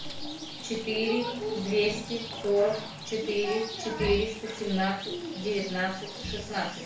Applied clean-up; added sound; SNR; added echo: none; Rain; 13 dB; reverberation time 0.4 s.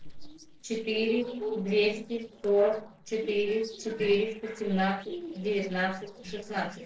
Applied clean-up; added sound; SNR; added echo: neural separator model SepFormer DNS4.